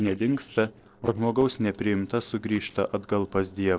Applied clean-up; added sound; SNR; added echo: neural separator model SepFormer DNS4.